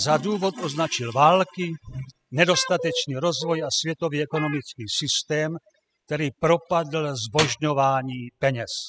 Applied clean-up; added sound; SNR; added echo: classical method spectral subtraction.